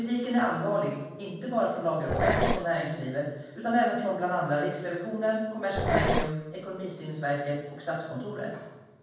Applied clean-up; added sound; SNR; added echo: none; Growling; -2 dB; reverberation time 1.2 s.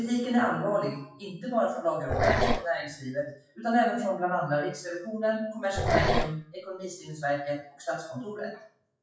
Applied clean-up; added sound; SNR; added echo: classical method WPE with log-MMSE.